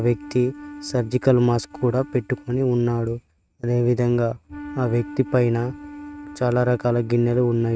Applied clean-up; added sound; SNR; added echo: neural mask model RNNoise.